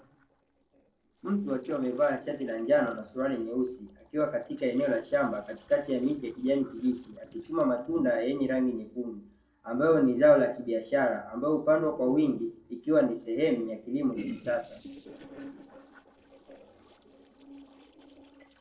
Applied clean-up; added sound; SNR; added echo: neural separator model SepFormer DNS4.